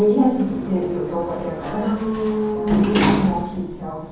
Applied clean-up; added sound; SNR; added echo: none; Sliding door; 7 dB; reverberation time 1.2 s.